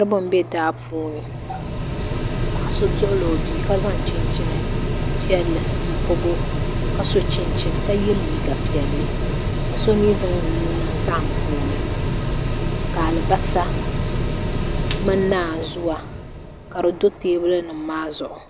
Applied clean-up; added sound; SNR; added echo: none; Mechanical fan; -2 dB; none.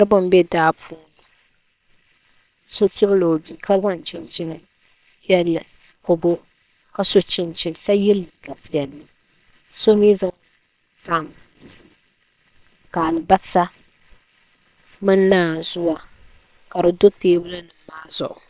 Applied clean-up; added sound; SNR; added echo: neural separator model SepFormer WHAM!.